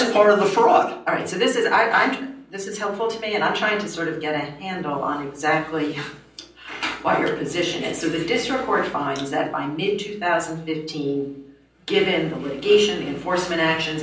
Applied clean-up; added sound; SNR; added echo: none; none; none; reverberation time 0.6 s.